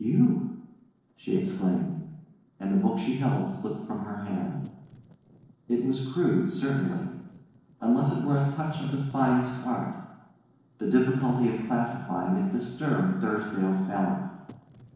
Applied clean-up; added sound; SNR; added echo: neural separator model SepFormer DNS4.